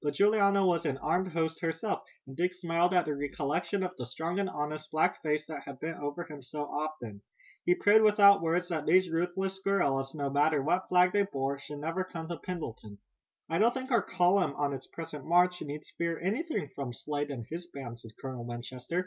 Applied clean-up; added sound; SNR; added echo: none; none; none; none.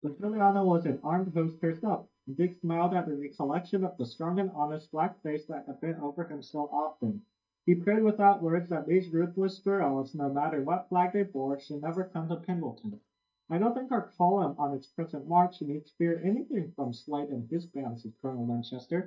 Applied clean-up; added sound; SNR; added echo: neural mask model DeepFilterNet 3.